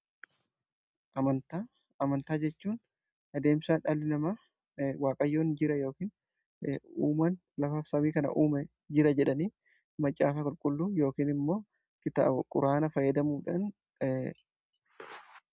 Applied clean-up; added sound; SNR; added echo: none; none; none; none.